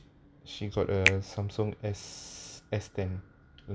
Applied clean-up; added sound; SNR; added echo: none; Finger snapping; 2 dB; none.